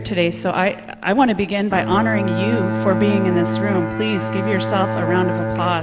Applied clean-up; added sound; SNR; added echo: none; Bowed string instrument; 3 dB; none.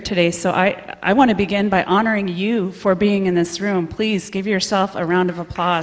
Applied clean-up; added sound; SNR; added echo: none; none; none; none.